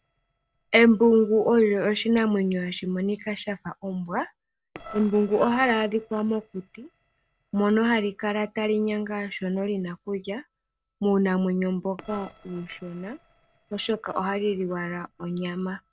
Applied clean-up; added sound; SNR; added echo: neural separator model SepFormer DNS4.